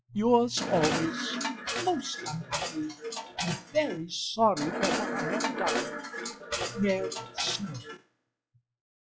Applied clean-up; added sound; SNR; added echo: classical method log-MMSE.